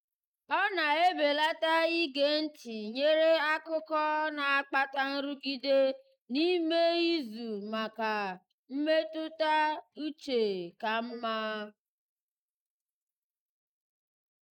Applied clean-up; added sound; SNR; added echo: neural mask model Resemble Enhance denoiser.